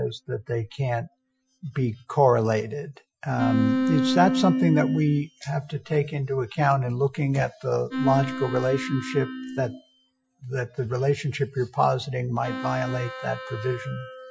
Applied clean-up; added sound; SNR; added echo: classical method Wiener filter.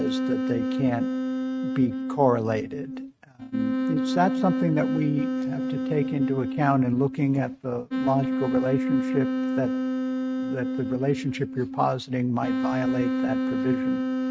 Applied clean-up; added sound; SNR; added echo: neural mask model RNNoise.